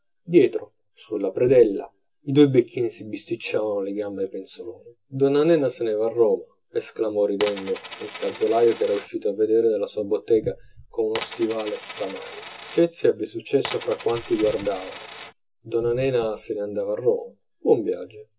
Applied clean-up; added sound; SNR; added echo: none; Coin (dropping); 14 dB; reverberation time 0.2 s.